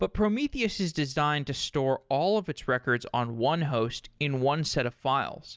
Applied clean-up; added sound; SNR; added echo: none; none; none; none.